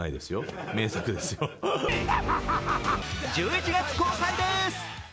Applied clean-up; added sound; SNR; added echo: none; none; none; none.